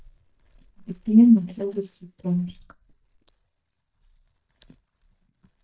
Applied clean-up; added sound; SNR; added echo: neural mask model DeepFilterNet 3.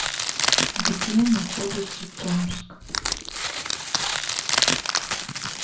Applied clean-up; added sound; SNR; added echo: none; Crushing; -3 dB; reverberation time 0.3 s.